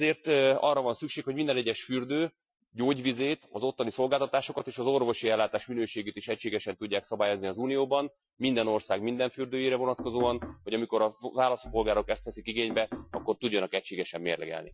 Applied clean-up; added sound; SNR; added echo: classical method Wiener filter.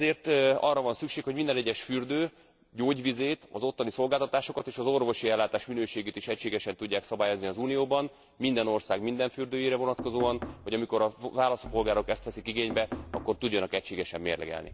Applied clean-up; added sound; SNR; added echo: none; Knock; 10 dB; none.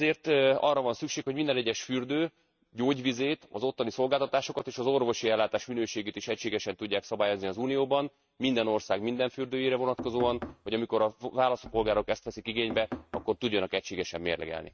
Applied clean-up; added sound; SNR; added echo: neural mask model RNNoise.